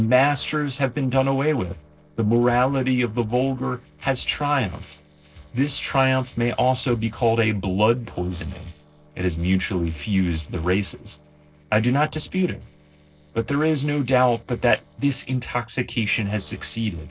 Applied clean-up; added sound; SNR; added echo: neural separator model SepFormer DNS4.